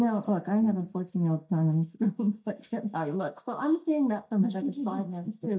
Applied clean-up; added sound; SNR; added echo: neural mask model DeepFilterNet 3.